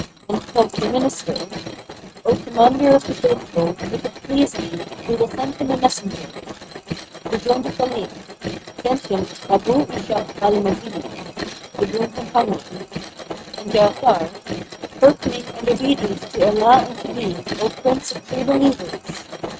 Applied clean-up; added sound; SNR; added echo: neural mask model RNNoise.